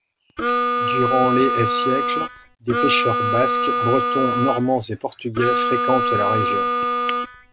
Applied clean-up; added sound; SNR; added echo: none; Harmonica; -2 dB; none.